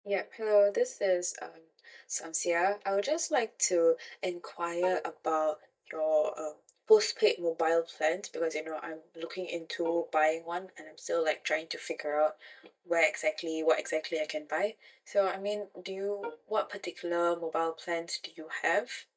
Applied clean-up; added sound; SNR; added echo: neural mask model DeepFilterNet 3.